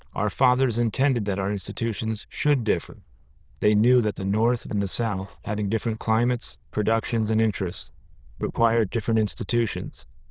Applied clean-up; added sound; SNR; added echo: neural diffusion model UNIVERSE++.